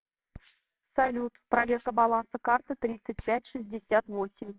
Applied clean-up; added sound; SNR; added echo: neural separator model SepFormer WHAMR!.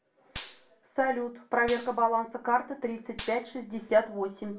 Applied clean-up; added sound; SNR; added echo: none; Gunshot, gunfire; 18 dB; reverberation time 0.3 s.